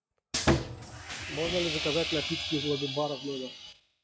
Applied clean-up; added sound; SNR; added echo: classical method log-MMSE.